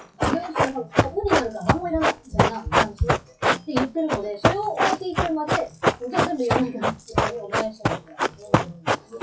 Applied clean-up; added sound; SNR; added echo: classical method WPE with log-MMSE.